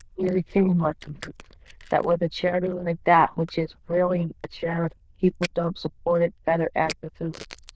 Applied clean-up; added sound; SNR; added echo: neural diffusion model UNIVERSE++.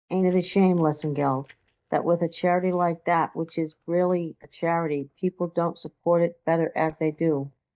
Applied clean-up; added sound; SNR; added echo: neural mask model DeepFilterNet 3.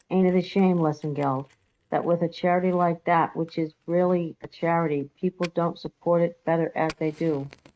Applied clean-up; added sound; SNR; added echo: neural mask model RNNoise.